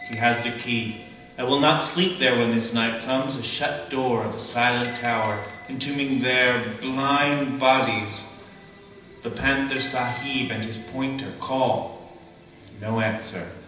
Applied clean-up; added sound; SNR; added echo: none; Bell; 19 dB; reverberation time 0.9 s.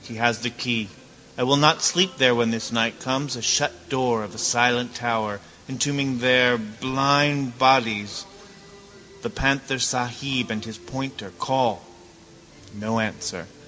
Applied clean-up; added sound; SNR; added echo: none; none; none; none.